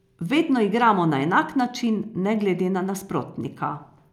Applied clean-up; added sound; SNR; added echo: none; none; none; none.